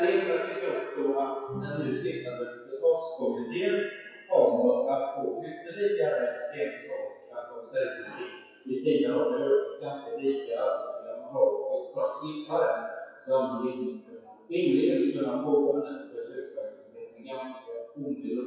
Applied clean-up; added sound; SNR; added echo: classical method WPE with log-MMSE.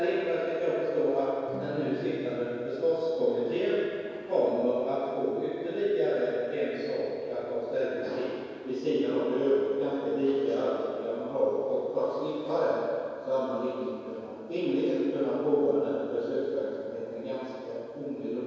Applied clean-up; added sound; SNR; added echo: none; Acoustic guitar / Strum; 15 dB; reverberation time 2.2 s.